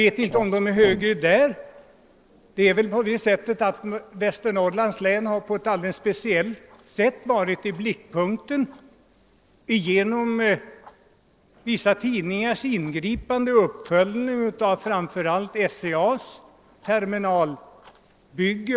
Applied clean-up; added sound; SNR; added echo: neural separator model SepFormer DNS4.